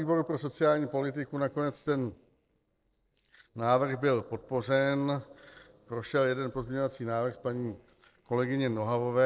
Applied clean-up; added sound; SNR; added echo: neural separator model SepFormer DNS4.